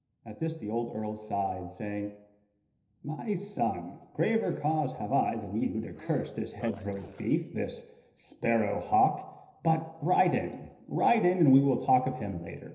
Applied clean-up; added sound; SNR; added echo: neural separator model SepFormer DNS4.